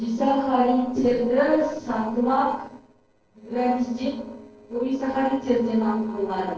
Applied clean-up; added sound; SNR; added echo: neural separator model SepFormer DNS4.